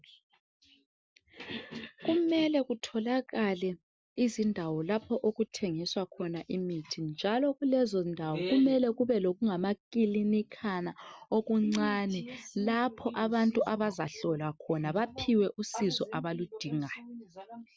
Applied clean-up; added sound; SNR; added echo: none; none; none; none.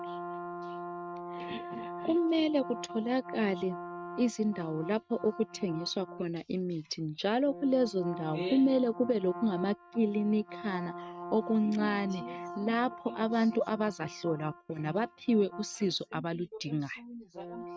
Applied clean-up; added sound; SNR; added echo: neural mask model RNNoise.